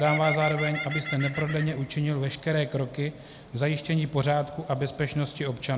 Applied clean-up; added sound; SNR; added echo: none; Bird; 11 dB; none.